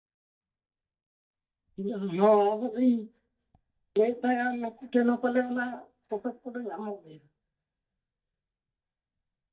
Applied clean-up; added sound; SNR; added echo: neural mask model DeepFilterNet 3.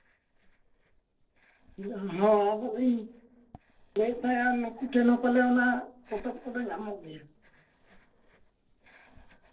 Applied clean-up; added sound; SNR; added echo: neural separator model SepFormer DNS4.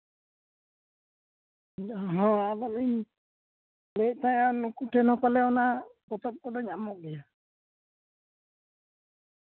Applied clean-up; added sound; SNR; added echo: none; none; none; none.